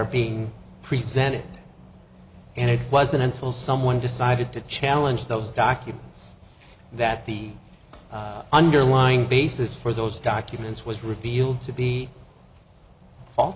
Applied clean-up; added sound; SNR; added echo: none; none; none; none.